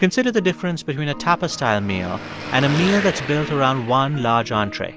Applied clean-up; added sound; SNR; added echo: none; Car passing by / Traffic noise, roadway noise / Engine; 12 dB; none.